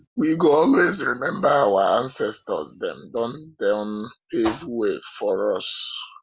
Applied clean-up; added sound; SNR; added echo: none; none; none; none.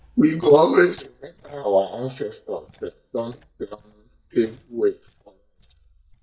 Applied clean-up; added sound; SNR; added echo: neural mask model DeepFilterNet 3.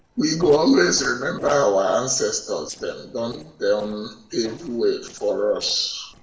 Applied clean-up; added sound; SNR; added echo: neural separator model SepFormer DNS4.